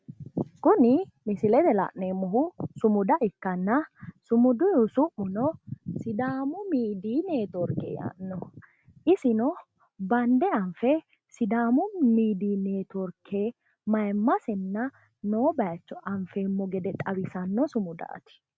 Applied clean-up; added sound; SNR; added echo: none; none; none; none.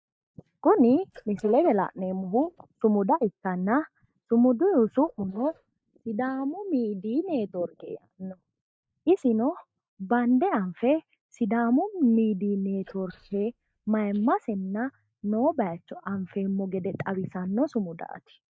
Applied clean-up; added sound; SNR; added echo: neural mask model DeepFilterNet 3.